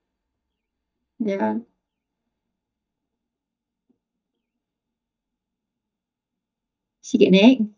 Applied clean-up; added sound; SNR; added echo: neural mask model DeepFilterNet 3.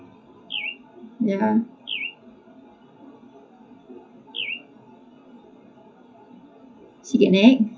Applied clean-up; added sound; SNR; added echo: classical method WPE with log-MMSE.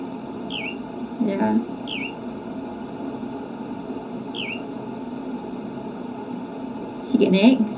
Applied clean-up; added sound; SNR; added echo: none; Bird; 13 dB; reverberation time 0.3 s.